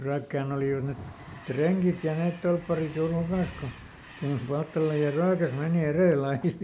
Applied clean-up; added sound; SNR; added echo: none; Train + Thunder / Rain; 18 dB; none.